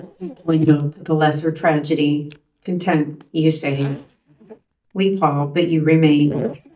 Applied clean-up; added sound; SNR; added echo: neural mask model DeepFilterNet 3.